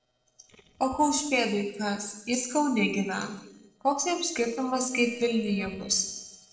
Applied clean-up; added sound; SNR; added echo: neural separator model SepFormer DNS4.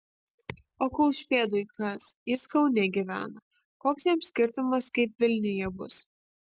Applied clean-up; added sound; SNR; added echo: none; none; none; none.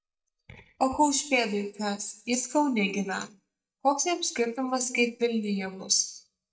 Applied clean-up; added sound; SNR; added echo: neural mask model DeepFilterNet 3.